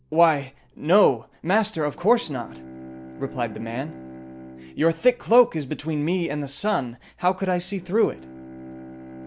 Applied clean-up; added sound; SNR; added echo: none; Bowed string instrument; 19 dB; none.